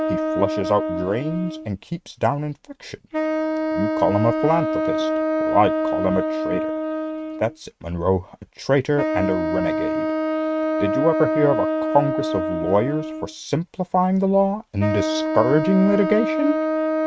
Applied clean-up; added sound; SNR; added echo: neural mask model RNNoise.